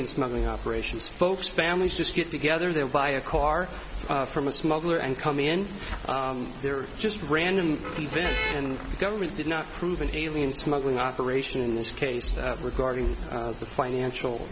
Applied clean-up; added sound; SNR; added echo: none; Motor vehicle (road); 9 dB; none.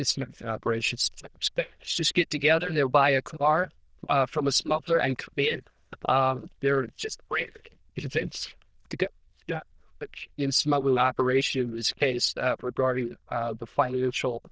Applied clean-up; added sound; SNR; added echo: neural diffusion model UNIVERSE++.